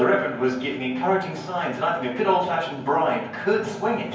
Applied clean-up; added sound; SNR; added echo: none; none; none; reverberation time 0.9 s.